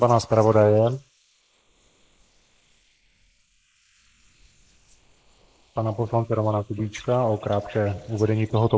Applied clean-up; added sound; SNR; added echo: neural mask model Resemble Enhance denoiser.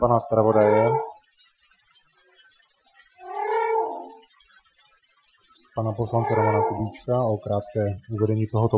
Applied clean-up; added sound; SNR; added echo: classical method Wiener filter.